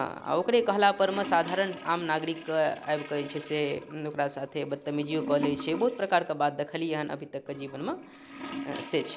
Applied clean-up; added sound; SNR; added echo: none; Toilet flush / Gurgling; 13 dB; none.